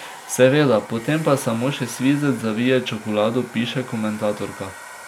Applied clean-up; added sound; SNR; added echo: none; Domestic sounds, home sounds; 18 dB; none.